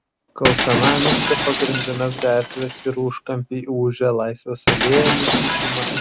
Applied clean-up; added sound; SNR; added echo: none; Shatter; 1 dB; none.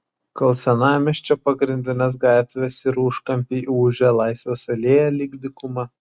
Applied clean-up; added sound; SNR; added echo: none; none; none; none.